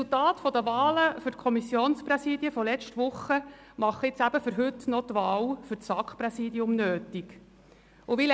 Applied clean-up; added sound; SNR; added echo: none; none; none; none.